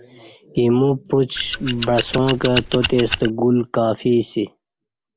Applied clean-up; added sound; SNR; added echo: none; Scissors; 7 dB; none.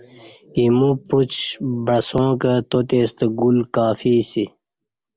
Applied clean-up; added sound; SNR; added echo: none; none; none; none.